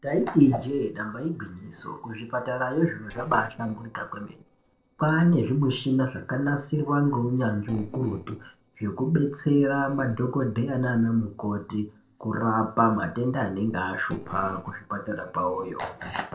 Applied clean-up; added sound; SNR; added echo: neural separator model SepFormer DNS4.